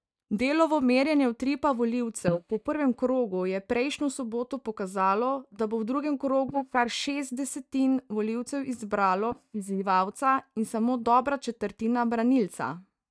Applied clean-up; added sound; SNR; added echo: neural mask model DeepFilterNet 3.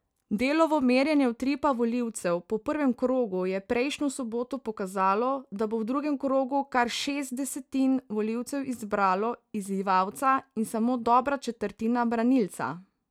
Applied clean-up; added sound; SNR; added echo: none; none; none; none.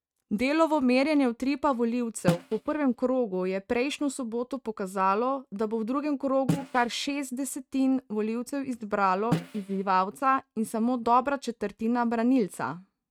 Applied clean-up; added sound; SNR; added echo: neural mask model RNNoise.